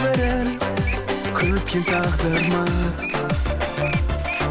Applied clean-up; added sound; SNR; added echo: none; Wild animals; 11 dB; none.